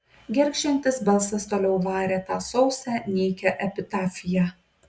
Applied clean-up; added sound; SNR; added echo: none; none; none; none.